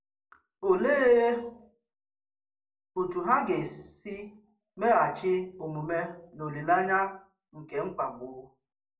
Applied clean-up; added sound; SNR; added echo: none; none; none; reverberation time 0.3 s.